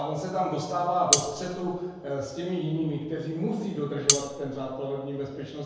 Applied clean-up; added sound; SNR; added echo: none; Cutlery, silverware; -2 dB; reverberation time 1.2 s.